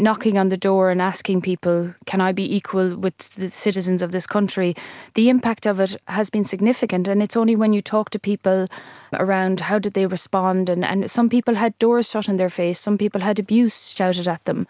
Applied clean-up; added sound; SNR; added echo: none; none; none; none.